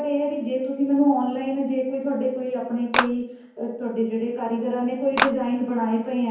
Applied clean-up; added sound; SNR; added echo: none; Clapping; -1 dB; reverberation time 0.9 s.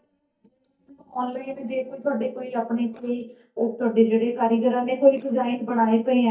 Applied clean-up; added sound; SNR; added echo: neural mask model DeepFilterNet 3.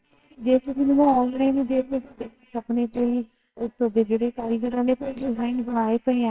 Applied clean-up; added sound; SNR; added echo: neural separator model SepFormer WHAMR!.